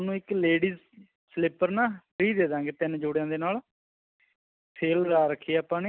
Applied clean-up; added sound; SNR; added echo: none; none; none; none.